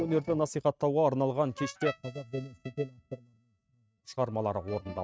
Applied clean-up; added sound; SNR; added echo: neural mask model RNNoise.